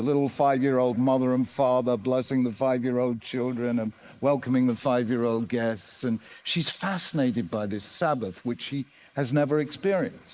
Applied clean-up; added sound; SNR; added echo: neural mask model Resemble Enhance denoiser.